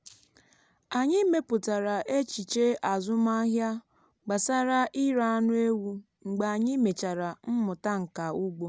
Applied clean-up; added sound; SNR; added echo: none; none; none; none.